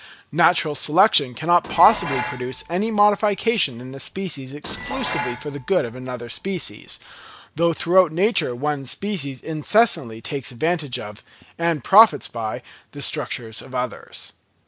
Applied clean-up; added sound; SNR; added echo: none; Dishes, pots, and pans; 12 dB; none.